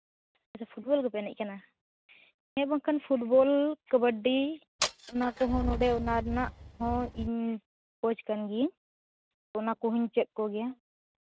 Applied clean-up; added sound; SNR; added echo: neural mask model RNNoise.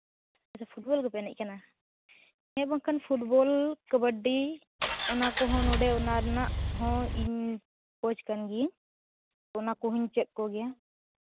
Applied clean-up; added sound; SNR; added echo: none; Engine; -1 dB; none.